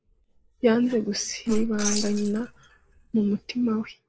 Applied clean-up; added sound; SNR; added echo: neural mask model Resemble Enhance denoiser.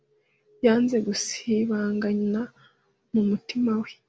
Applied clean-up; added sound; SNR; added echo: none; none; none; none.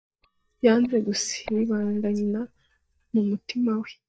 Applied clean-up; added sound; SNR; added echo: neural mask model DeepFilterNet 3.